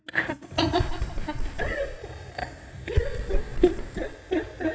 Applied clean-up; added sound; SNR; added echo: neural mask model DeepFilterNet 3.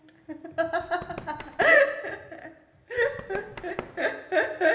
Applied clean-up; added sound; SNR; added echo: none; Run; 14 dB; reverberation time 1.1 s.